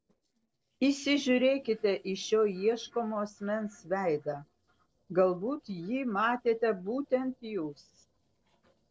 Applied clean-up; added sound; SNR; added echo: neural separator model SepFormer DNS4.